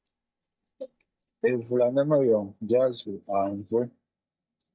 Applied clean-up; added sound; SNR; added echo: neural mask model DeepFilterNet 3.